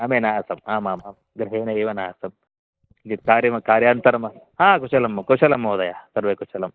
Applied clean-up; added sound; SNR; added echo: neural mask model DeepFilterNet 3.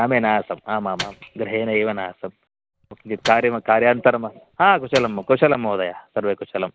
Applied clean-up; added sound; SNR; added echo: none; Microwave oven; 16 dB; none.